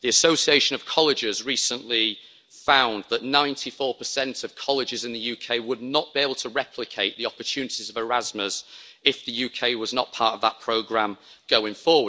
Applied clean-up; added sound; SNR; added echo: none; none; none; none.